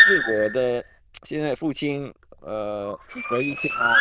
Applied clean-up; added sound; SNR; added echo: neural diffusion model UNIVERSE++.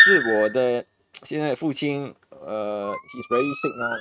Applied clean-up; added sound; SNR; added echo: neural mask model RNNoise.